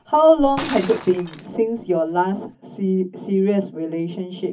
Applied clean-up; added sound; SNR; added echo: none; Shatter; 15 dB; reverberation time 0.3 s.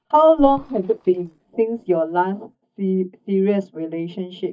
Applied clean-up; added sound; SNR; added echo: neural mask model DeepFilterNet 3.